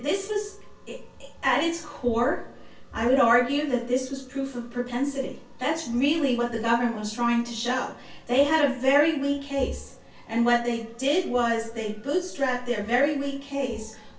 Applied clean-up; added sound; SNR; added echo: none; none; none; reverberation time 0.3 s.